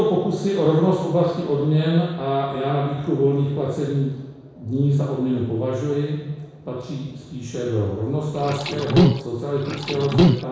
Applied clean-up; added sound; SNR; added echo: none; Liquid; -3 dB; reverberation time 1.1 s.